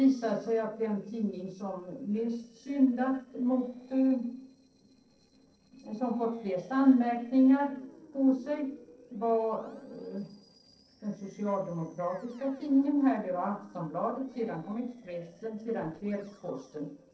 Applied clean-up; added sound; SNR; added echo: neural separator model SepFormer DNS4.